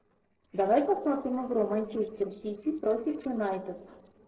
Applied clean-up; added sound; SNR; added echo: neural separator model SepFormer DNS4.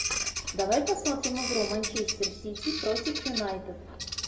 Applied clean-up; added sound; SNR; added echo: none; Bird vocalization, bird call, bird song; 3 dB; reverberation time 1.6 s.